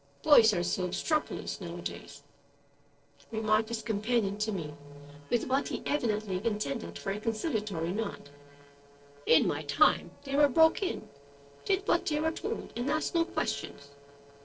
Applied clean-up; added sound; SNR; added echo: neural separator model SepFormer DNS4.